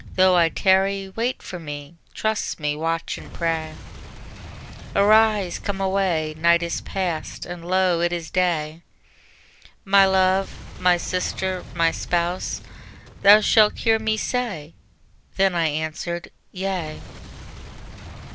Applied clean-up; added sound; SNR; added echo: none; Boom; 16 dB; none.